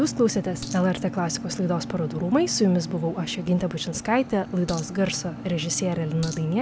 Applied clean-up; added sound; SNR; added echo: none; Coin (dropping); 15 dB; none.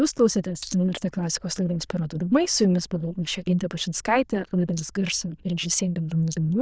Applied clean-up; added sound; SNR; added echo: neural diffusion model UNIVERSE++.